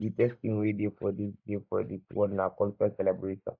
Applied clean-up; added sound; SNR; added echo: neural mask model DeepFilterNet 3.